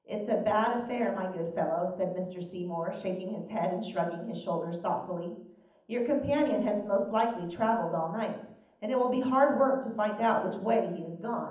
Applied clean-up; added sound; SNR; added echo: none; none; none; reverberation time 0.8 s.